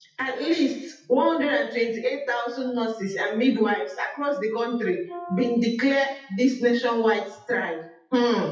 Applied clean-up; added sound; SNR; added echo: classical method WPE with log-MMSE.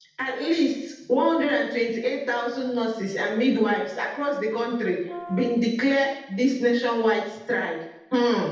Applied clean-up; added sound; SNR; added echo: neural separator model SepFormer DNS4.